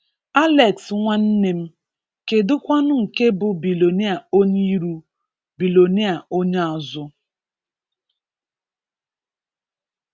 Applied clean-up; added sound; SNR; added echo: none; none; none; none.